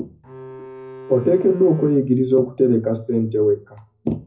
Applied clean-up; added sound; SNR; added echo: none; Bowed string instrument; 19 dB; reverberation time 0.4 s.